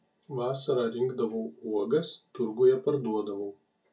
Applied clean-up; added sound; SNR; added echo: none; none; none; reverberation time 0.2 s.